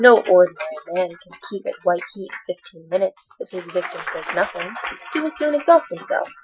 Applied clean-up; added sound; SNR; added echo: classical method Wiener filter.